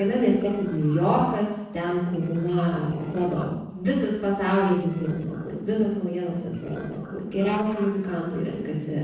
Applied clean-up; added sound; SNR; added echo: neural separator model SepFormer DNS4.